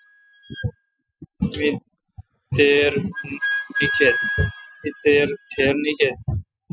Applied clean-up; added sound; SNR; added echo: classical method spectral subtraction.